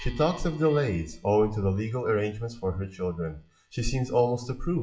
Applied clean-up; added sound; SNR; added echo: classical method WPE with log-MMSE.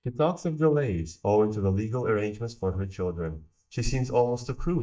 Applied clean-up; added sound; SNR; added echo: neural mask model DeepFilterNet 3.